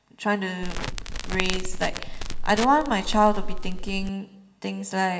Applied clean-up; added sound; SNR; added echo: none; Crackle; 1 dB; reverberation time 1.0 s.